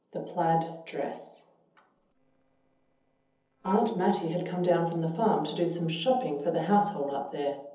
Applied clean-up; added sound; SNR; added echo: neural separator model SepFormer DNS4.